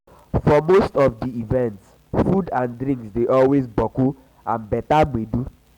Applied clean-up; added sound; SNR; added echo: none; none; none; none.